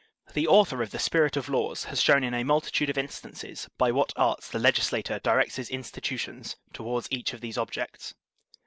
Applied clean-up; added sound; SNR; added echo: none; none; none; none.